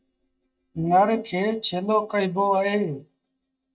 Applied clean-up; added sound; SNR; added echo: neural mask model DeepFilterNet 3.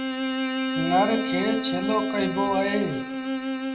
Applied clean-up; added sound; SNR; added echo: none; Bowed string instrument; 0 dB; reverberation time 0.5 s.